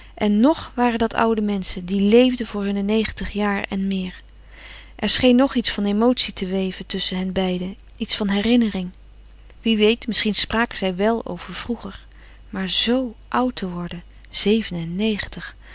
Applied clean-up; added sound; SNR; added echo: none; none; none; none.